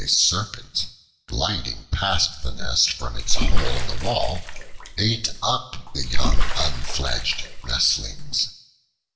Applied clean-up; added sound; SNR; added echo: none; Bathtub (filling or washing) / Water / Splash, splatter; -5 dB; none.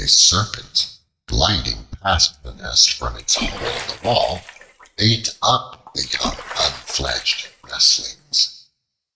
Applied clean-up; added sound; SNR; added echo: neural mask model RNNoise.